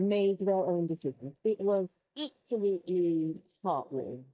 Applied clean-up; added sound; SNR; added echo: neural mask model DeepFilterNet 3.